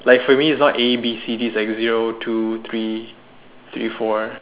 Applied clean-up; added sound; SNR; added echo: none; none; none; none.